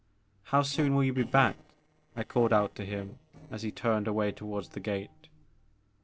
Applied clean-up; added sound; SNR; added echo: neural separator model SepFormer DNS4.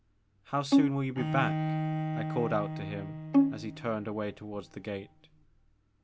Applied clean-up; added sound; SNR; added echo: none; Bowed string instrument + Bowed string instrument; -3 dB; none.